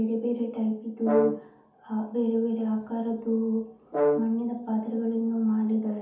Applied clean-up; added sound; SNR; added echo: none; Brass instrument; 3 dB; reverberation time 0.6 s.